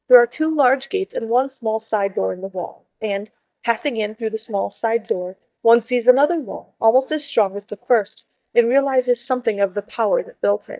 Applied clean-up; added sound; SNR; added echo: neural mask model DeepFilterNet 3.